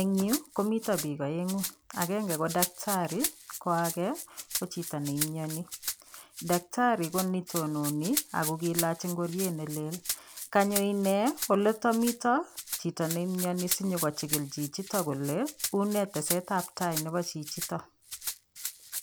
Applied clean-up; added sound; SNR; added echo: none; Rattle (instrument); 8 dB; none.